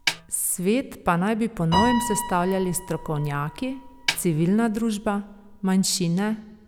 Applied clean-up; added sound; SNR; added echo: none; Piano + Snare drum; 8 dB; none.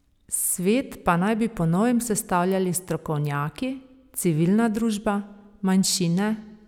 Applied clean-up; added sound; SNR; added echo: none; none; none; none.